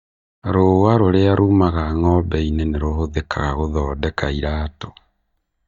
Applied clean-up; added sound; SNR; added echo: neural mask model DeepFilterNet 3.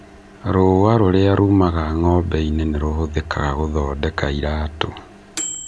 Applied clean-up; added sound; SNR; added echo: none; Microwave oven; 18 dB; none.